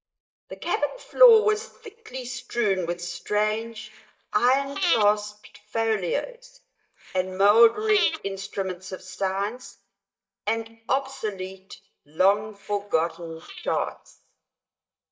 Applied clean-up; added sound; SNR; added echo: neural mask model DeepFilterNet 3.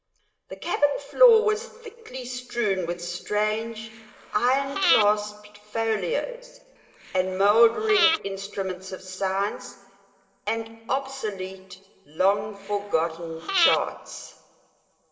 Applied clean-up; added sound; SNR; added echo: none; Breathing; 3 dB; reverberation time 2.7 s.